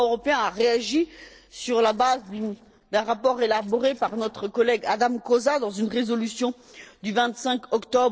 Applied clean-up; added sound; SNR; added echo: neural separator model SepFormer DNS4.